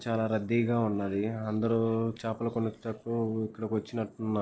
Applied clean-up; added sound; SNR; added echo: neural separator model SepFormer DNS4.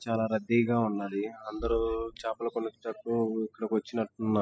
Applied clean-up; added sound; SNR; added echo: classical method spectral subtraction.